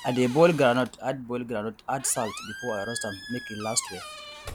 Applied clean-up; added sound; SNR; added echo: none; Squeak; 14 dB; none.